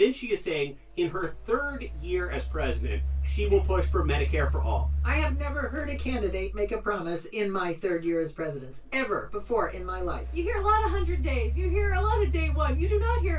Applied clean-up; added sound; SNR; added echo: none; Engine; 1 dB; reverberation time 0.1 s.